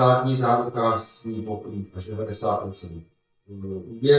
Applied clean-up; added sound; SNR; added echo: neural mask model DeepFilterNet 3.